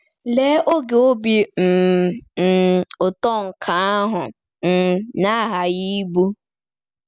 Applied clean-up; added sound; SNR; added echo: none; none; none; none.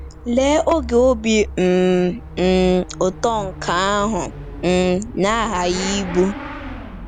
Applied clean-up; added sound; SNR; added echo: none; Motorcycle / Accelerating, revving, vroom; 12 dB; none.